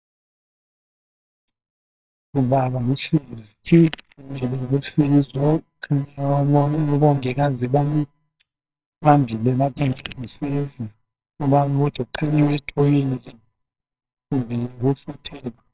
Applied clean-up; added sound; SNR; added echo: neural separator model SepFormer WHAMR!.